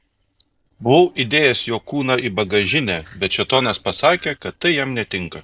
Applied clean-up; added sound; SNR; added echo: neural separator model SepFormer DNS4.